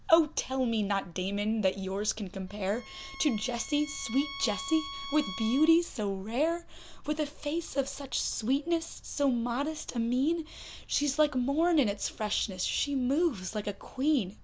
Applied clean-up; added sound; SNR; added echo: none; Bowed string instrument; 13 dB; none.